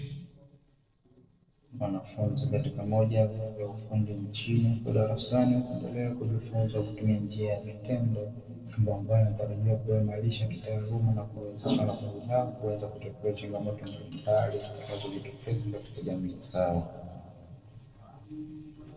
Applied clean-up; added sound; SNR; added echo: neural separator model SepFormer DNS4.